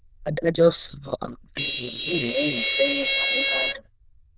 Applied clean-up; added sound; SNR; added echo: neural diffusion model UNIVERSE++.